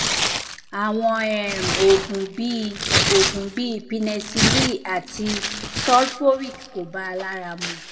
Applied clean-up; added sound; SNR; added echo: none; Tearing; 2 dB; reverberation time 1.0 s.